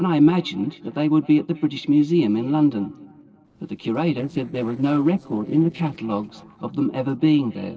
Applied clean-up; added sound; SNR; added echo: neural separator model SepFormer DNS4.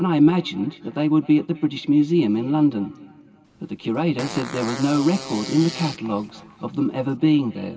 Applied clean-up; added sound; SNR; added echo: none; Fart; 14 dB; reverberation time 2.4 s.